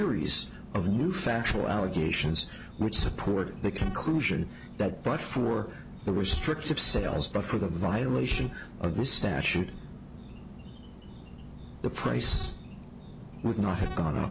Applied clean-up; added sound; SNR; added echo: none; Insect; 14 dB; none.